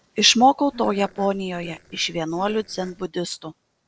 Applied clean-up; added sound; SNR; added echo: neural separator model SepFormer DNS4.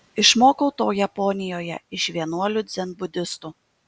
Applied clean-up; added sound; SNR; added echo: none; none; none; none.